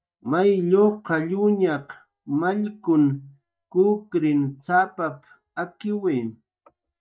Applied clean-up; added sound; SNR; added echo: neural mask model DeepFilterNet 3.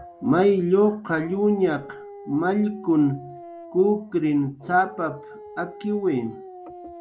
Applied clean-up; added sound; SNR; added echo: none; Dog; 18 dB; none.